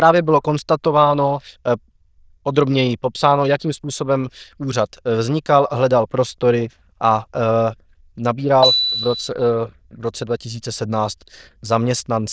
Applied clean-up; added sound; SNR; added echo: neural diffusion model UNIVERSE++.